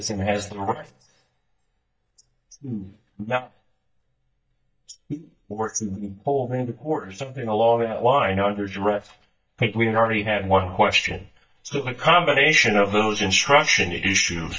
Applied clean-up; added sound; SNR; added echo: neural mask model DeepFilterNet 3.